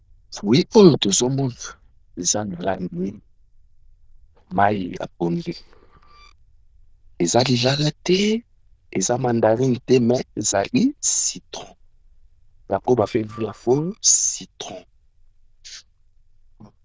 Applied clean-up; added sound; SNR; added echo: neural diffusion model UNIVERSE++.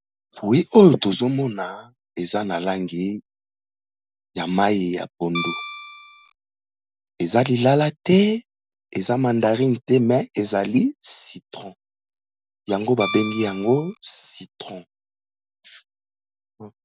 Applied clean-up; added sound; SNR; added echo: none; Guitar; 6 dB; none.